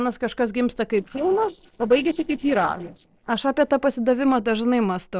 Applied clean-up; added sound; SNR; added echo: neural separator model SepFormer DNS4.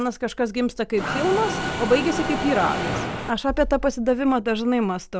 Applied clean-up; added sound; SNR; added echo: none; Mechanisms; 4 dB; none.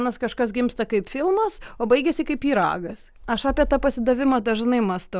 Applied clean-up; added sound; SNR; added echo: none; none; none; none.